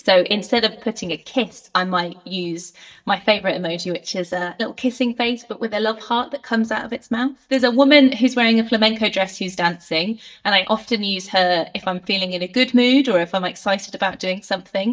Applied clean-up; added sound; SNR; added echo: neural mask model DeepFilterNet 3.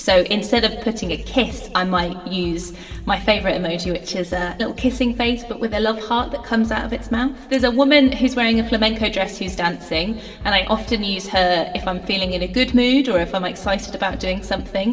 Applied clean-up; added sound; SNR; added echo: none; Bass drum; 14 dB; reverberation time 1.7 s.